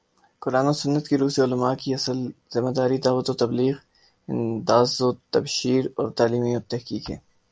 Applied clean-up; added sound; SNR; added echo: none; none; none; none.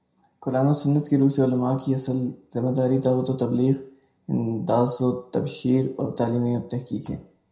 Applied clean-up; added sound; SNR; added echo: none; none; none; reverberation time 0.5 s.